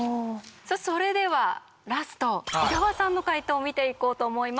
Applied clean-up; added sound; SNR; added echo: none; none; none; none.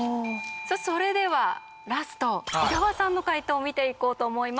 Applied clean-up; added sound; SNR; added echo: none; Bell / Doorbell; 16 dB; none.